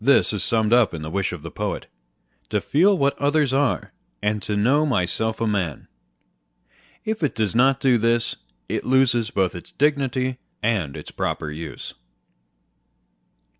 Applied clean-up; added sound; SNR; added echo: none; none; none; none.